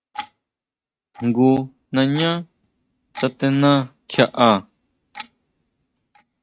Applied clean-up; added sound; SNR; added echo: neural mask model RNNoise.